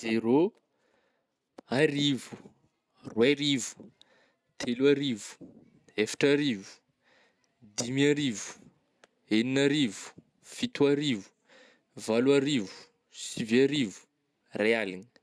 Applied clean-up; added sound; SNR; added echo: none; none; none; none.